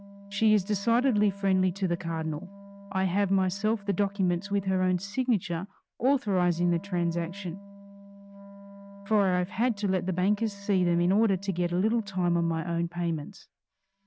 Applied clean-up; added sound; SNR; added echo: none; Wind instrument, woodwind instrument; 19 dB; none.